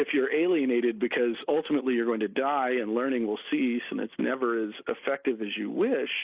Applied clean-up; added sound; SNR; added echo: neural mask model Resemble Enhance denoiser.